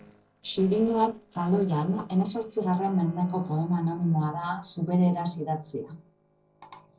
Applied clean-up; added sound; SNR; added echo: neural separator model SepFormer DNS4.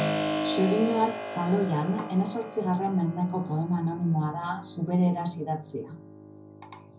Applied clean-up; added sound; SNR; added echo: none; Keyboard (musical); 7 dB; reverberation time 0.4 s.